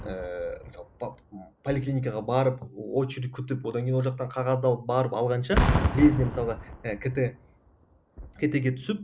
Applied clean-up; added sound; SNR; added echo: none; Boom; 6 dB; none.